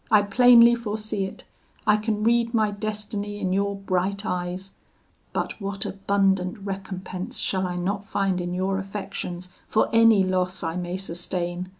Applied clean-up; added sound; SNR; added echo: none; none; none; none.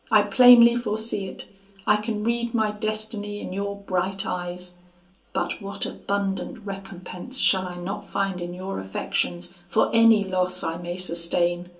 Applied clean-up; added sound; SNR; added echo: none; none; none; reverberation time 0.2 s.